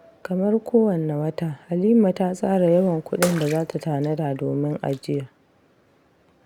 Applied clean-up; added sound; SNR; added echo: none; Bathtub (filling or washing) / Water / Splash, splatter; 14 dB; none.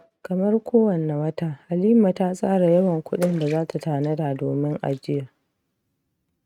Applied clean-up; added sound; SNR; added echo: neural mask model RNNoise.